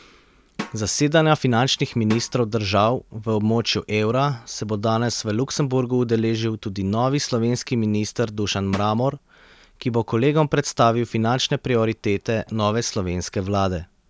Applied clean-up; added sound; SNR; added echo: none; Drum; 17 dB; none.